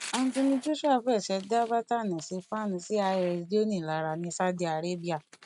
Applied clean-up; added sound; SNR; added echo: neural mask model RNNoise.